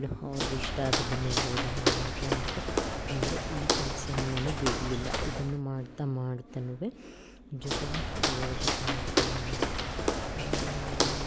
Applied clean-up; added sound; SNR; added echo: none; Walk, footsteps; -4 dB; none.